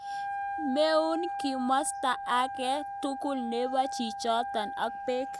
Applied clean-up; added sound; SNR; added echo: none; Wind instrument, woodwind instrument; 6 dB; none.